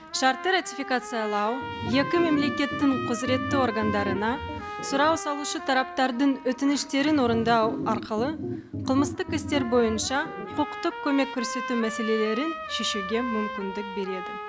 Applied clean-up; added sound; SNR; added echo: none; Trumpet + Organ; 7 dB; none.